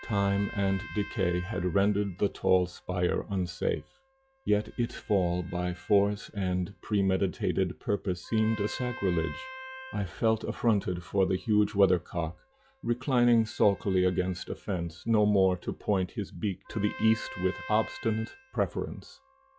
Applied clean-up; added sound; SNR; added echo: classical method log-MMSE.